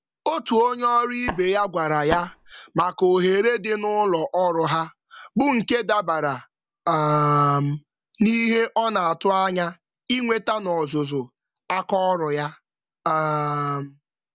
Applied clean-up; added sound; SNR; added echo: none; Tap; 9 dB; none.